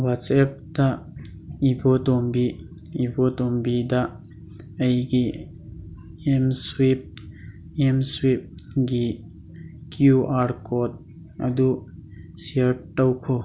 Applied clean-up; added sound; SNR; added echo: none; none; none; none.